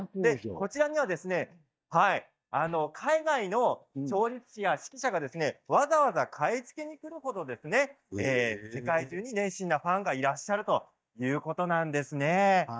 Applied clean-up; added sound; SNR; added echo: neural mask model DeepFilterNet 3.